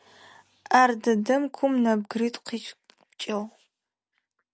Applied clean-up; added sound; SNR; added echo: none; none; none; none.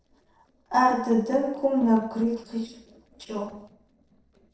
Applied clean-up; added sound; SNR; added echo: neural separator model SepFormer DNS4.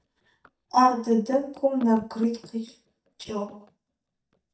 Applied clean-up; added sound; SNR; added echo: neural mask model DeepFilterNet 3.